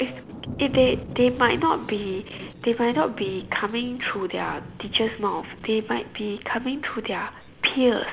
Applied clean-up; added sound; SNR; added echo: none; Thunder; 14 dB; none.